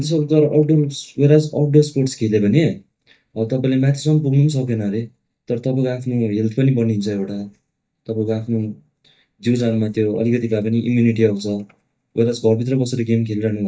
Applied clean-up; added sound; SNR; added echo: neural mask model DeepFilterNet 3.